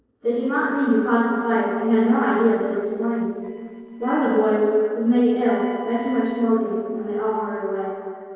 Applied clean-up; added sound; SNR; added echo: neural separator model SepFormer DNS4.